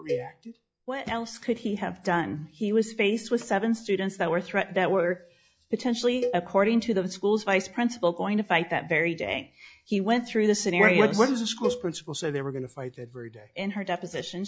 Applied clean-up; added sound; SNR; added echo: classical method log-MMSE.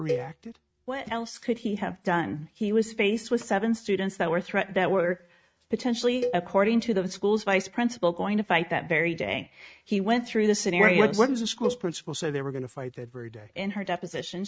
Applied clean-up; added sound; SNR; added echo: neural mask model RNNoise.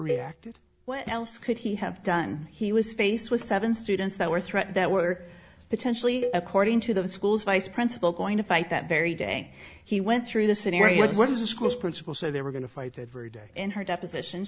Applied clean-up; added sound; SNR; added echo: none; Cowbell; 10 dB; none.